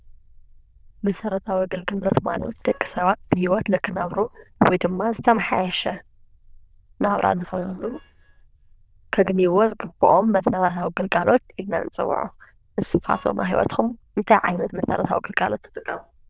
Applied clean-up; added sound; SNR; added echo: neural diffusion model UNIVERSE++.